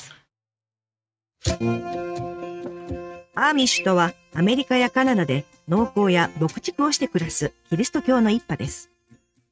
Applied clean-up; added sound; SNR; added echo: neural mask model RNNoise.